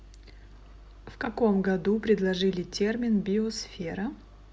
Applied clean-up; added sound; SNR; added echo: none; none; none; none.